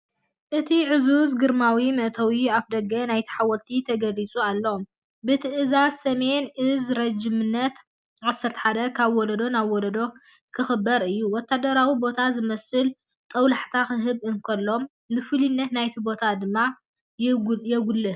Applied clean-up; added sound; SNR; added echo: none; none; none; none.